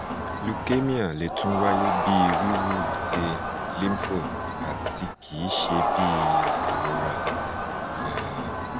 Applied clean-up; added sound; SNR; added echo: none; Crowd; -3 dB; none.